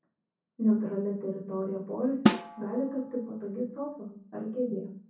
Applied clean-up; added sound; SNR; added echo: none; Snare drum; -1 dB; reverberation time 0.6 s.